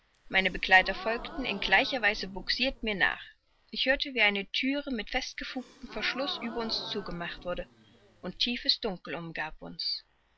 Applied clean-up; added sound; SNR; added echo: none; Gasp; 15 dB; none.